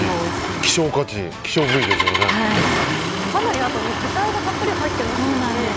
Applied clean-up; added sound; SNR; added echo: none; Engine starting; 0 dB; none.